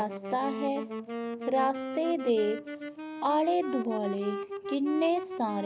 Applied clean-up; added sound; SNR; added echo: none; Wind instrument, woodwind instrument; 7 dB; none.